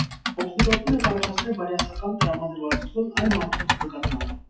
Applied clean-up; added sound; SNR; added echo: classical method WPE with log-MMSE.